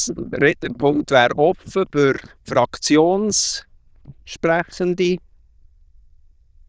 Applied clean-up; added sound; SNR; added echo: neural diffusion model UNIVERSE++.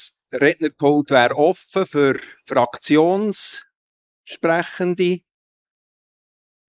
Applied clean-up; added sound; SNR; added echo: neural mask model Resemble Enhance denoiser.